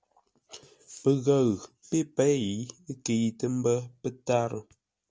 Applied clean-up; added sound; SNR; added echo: none; none; none; none.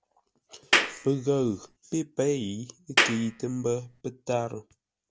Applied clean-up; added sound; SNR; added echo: none; Clapping; -2 dB; none.